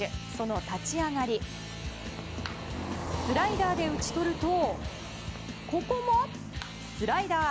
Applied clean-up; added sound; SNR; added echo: none; Car passing by; 10 dB; none.